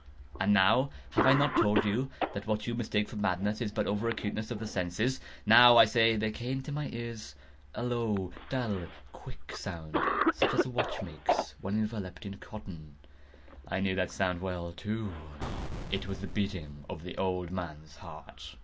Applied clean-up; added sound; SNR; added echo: none; Cough + Boom; 6 dB; none.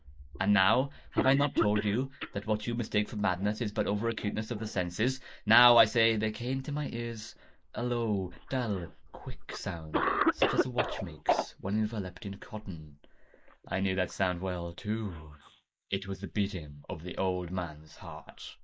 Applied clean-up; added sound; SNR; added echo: neural mask model Resemble Enhance denoiser.